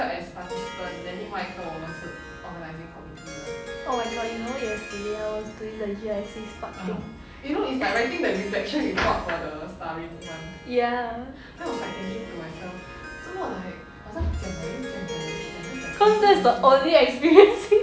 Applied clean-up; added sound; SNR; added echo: none; Harp; 14 dB; none.